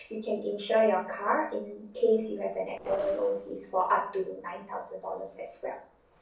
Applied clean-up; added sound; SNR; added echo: neural separator model SepFormer DNS4.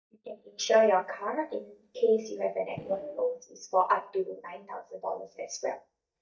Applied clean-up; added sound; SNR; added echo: neural mask model DeepFilterNet 3.